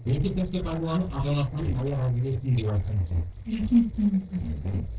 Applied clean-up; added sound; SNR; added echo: neural separator model SepFormer DNS4.